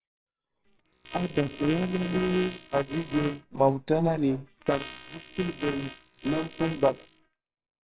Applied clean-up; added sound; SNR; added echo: neural separator model SepFormer WHAMR!.